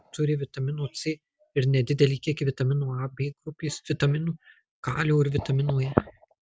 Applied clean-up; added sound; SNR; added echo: none; none; none; none.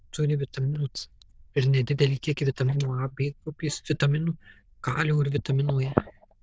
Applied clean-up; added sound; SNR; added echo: neural diffusion model UNIVERSE++.